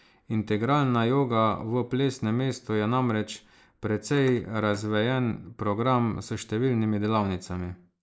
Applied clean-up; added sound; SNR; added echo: neural mask model Resemble Enhance denoiser.